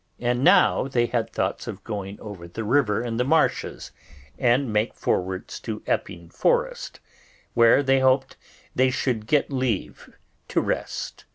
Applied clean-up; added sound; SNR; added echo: none; none; none; none.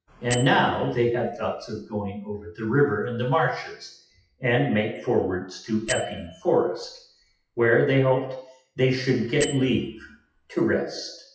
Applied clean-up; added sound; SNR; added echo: classical method WPE with log-MMSE.